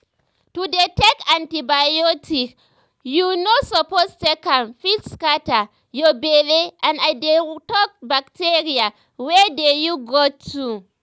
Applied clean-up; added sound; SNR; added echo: none; none; none; none.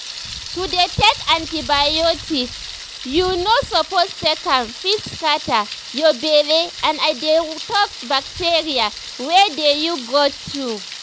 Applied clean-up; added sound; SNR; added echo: none; Thunder; 12 dB; none.